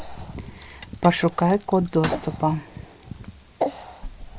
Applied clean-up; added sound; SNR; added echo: none; Bell; 15 dB; none.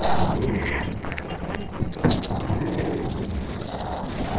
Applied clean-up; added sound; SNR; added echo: neural separator model SepFormer DNS4.